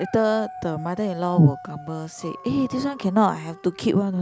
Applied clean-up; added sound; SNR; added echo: none; Dog; 17 dB; none.